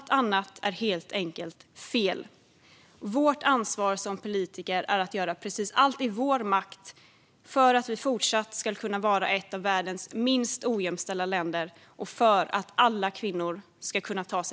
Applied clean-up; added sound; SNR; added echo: none; none; none; none.